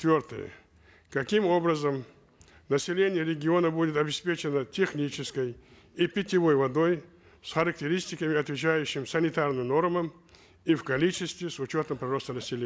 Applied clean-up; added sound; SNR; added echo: none; none; none; none.